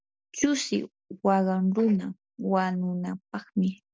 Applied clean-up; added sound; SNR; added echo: none; none; none; none.